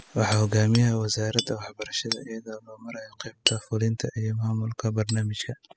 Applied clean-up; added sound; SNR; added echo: classical method spectral subtraction.